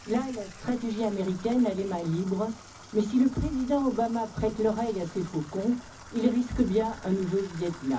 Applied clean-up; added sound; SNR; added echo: none; Bathtub (filling or washing) / Water tap, faucet; 19 dB; reverberation time 0.4 s.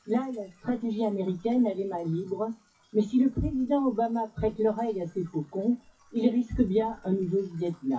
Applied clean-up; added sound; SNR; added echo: classical method WPE with log-MMSE.